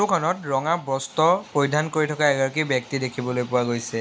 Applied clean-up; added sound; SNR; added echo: none; none; none; none.